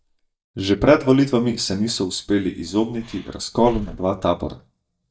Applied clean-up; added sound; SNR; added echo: neural mask model DeepFilterNet 3.